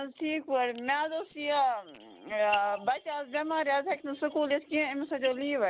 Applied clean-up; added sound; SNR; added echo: none; none; none; none.